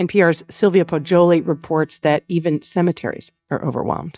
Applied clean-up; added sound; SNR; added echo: neural mask model DeepFilterNet 3.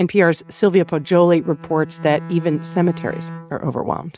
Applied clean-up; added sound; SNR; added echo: neural mask model RNNoise.